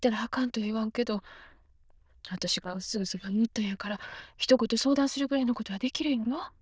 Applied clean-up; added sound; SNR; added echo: neural diffusion model UNIVERSE++.